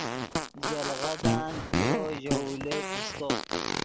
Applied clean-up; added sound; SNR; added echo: none; Fart; -5 dB; none.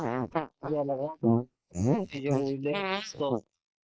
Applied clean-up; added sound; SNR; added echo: neural mask model Resemble Enhance denoiser.